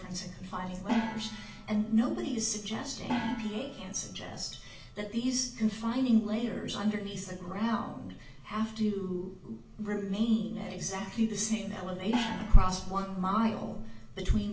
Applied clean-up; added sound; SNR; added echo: none; Gong; 9 dB; reverberation time 0.3 s.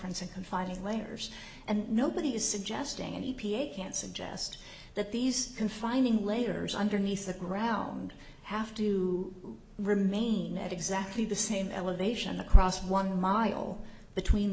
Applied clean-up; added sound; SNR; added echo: none; none; none; none.